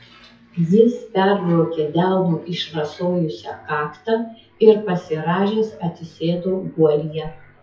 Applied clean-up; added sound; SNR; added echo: classical method WPE with log-MMSE.